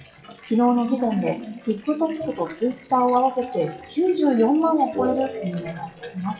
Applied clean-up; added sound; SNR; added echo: classical method WPE with log-MMSE.